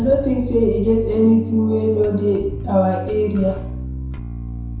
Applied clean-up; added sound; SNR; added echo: none; Bass guitar; 8 dB; reverberation time 0.7 s.